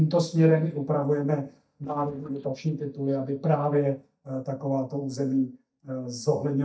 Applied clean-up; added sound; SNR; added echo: neural mask model DeepFilterNet 3.